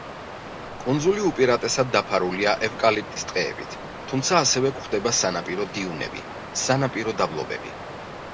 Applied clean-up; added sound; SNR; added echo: none; Water; 12 dB; none.